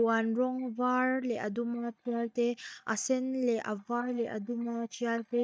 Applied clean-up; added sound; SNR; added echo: neural mask model DeepFilterNet 3.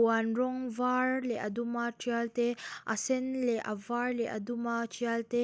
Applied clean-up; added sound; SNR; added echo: none; none; none; none.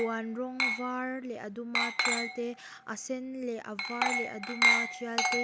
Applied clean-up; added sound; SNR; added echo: none; Glass; -4 dB; none.